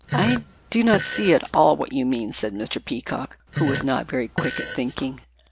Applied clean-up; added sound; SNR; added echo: none; Fart; 7 dB; none.